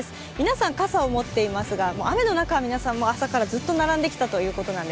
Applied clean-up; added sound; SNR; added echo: none; none; none; none.